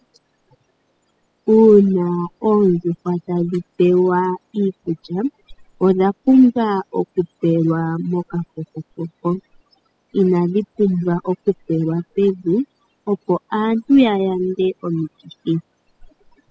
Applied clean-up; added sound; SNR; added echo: classical method spectral subtraction.